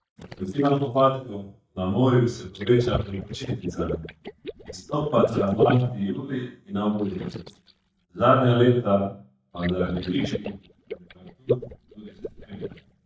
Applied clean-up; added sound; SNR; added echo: neural mask model DeepFilterNet 3.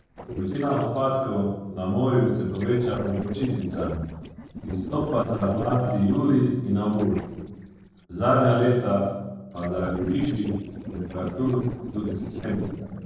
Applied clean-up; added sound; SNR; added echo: neural separator model SepFormer DNS4.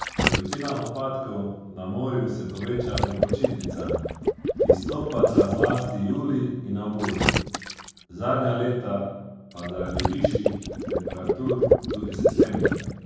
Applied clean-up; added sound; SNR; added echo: none; Water / Liquid; -3 dB; reverberation time 1.3 s.